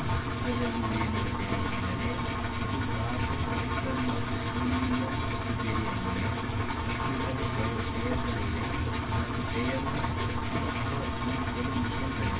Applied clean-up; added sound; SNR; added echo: none; Engine; -5 dB; reverberation time 0.1 s.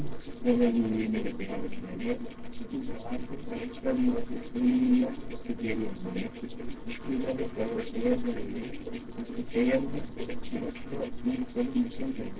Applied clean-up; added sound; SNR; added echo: neural separator model SepFormer DNS4.